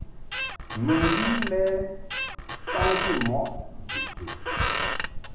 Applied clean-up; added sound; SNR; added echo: none; Squeak; 0 dB; reverberation time 0.9 s.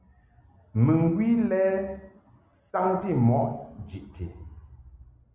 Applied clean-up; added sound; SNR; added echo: none; none; none; none.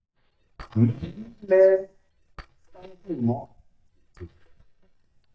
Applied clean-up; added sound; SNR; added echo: neural mask model DeepFilterNet 3.